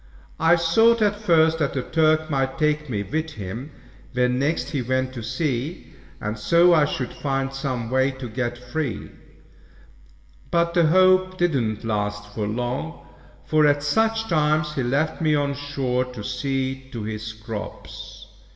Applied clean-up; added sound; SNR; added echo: none; none; none; reverberation time 1.4 s.